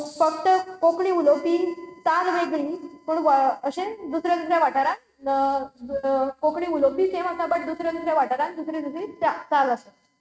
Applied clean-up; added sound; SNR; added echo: neural mask model RNNoise.